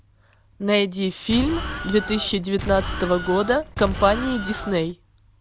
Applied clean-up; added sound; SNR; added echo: none; Explosion; 7 dB; none.